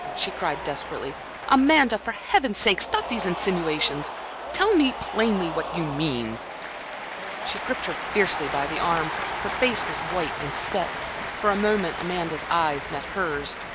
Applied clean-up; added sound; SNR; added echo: none; Cheering; 6 dB; none.